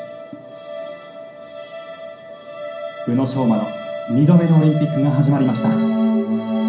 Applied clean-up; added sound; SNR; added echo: none; none; none; reverberation time 0.6 s.